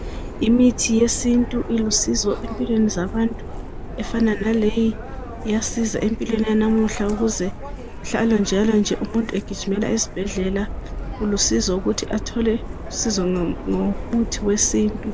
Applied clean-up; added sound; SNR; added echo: none; Subway, metro, underground; 9 dB; none.